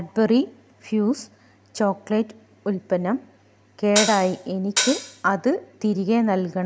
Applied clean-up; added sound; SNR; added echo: none; Hi-hat; 2 dB; none.